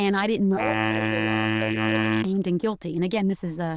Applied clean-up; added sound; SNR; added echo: neural diffusion model UNIVERSE++.